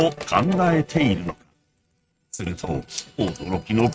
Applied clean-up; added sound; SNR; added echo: neural mask model RNNoise.